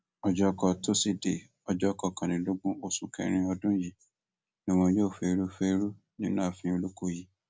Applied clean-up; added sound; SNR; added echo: none; none; none; none.